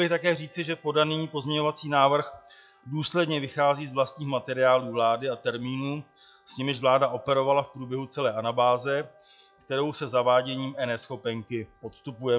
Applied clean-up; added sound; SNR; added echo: classical method log-MMSE.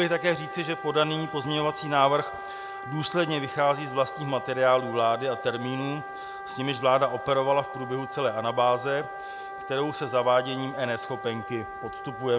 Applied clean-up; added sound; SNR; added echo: none; Wind instrument, woodwind instrument; 10 dB; none.